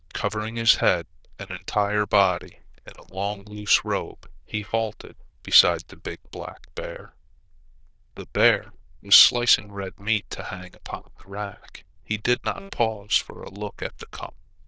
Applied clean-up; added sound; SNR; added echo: neural diffusion model UNIVERSE++.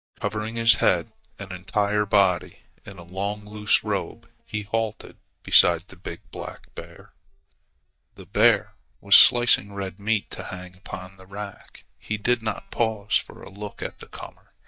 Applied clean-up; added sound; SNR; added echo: neural mask model DeepFilterNet 3.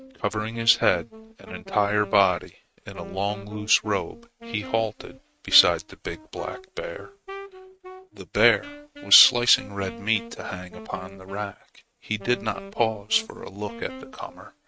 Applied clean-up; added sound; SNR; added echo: neural mask model RNNoise.